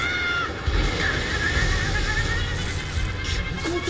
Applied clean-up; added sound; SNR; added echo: none; Gunshot, gunfire; 17 dB; reverberation time 1.9 s.